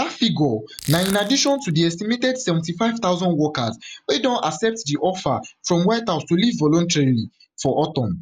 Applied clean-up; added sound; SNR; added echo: none; Crushing; 14 dB; none.